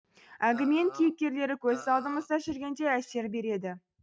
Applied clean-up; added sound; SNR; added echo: neural mask model RNNoise.